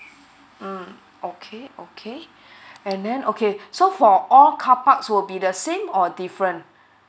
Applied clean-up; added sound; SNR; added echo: none; none; none; none.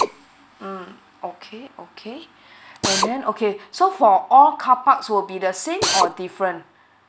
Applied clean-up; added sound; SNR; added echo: none; Drill; 8 dB; none.